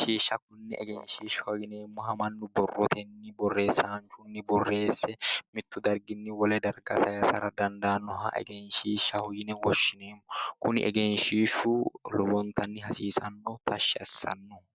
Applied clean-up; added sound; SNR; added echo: none; none; none; none.